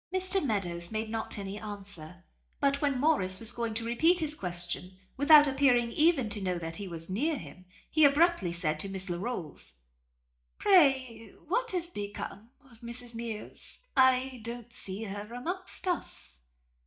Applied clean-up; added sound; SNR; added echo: neural mask model DeepFilterNet 3.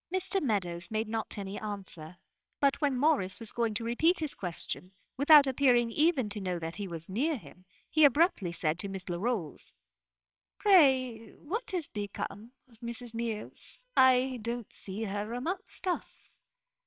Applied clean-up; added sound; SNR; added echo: neural separator model SepFormer WHAMR!.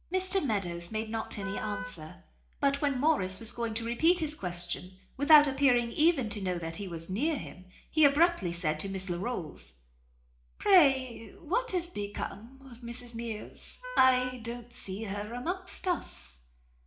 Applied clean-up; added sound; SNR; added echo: none; Wind instrument, woodwind instrument; 11 dB; reverberation time 0.4 s.